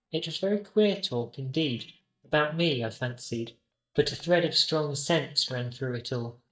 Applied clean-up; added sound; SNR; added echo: neural mask model DeepFilterNet 3.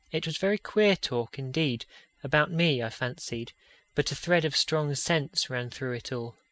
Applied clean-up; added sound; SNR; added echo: none; none; none; none.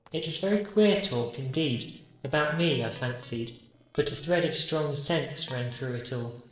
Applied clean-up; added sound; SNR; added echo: neural separator model SepFormer DNS4.